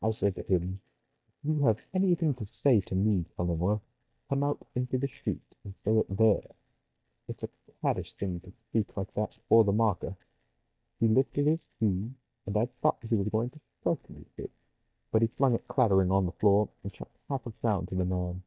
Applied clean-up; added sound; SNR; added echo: neural mask model DeepFilterNet 3.